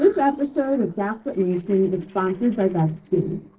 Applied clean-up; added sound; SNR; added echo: neural separator model SepFormer DNS4.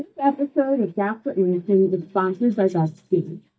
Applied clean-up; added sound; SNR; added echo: neural mask model DeepFilterNet 3.